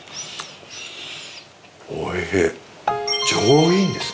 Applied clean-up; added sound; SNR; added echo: none; none; none; none.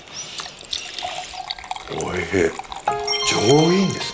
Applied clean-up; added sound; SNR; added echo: none; Liquid; 12 dB; none.